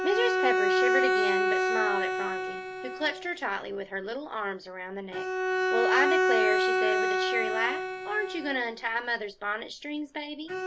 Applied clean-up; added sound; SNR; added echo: none; Bowed string instrument; -4 dB; none.